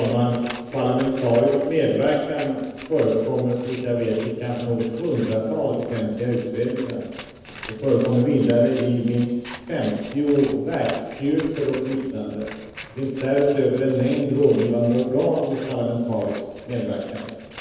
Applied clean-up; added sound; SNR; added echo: none; Scissors; 19 dB; reverberation time 1.1 s.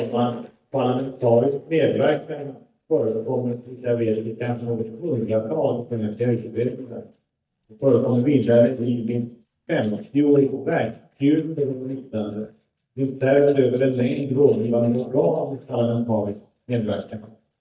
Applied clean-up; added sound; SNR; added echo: neural mask model DeepFilterNet 3.